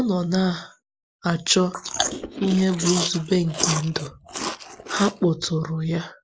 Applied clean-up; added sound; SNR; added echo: neural mask model Resemble Enhance denoiser.